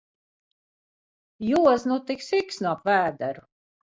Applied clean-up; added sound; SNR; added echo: none; none; none; none.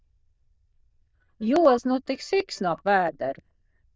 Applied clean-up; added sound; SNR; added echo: neural diffusion model UNIVERSE++.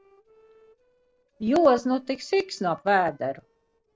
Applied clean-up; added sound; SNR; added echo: neural separator model SepFormer DNS4.